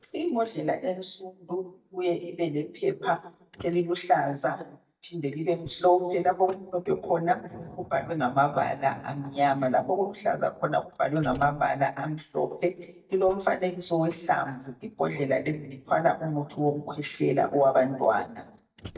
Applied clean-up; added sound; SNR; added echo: neural mask model DeepFilterNet 3.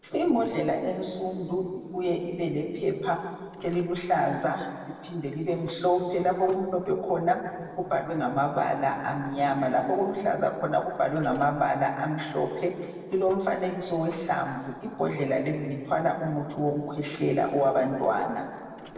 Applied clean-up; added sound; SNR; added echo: neural separator model SepFormer DNS4.